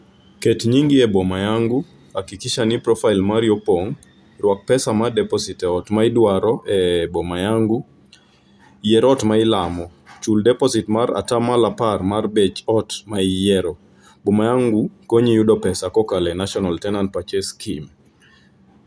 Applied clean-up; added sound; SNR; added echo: none; none; none; none.